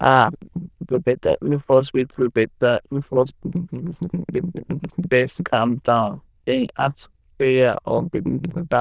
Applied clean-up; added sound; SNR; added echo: neural diffusion model UNIVERSE++.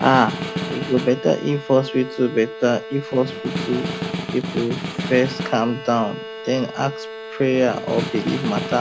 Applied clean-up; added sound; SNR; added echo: none; Bowed string instrument + Snare drum; 7 dB; none.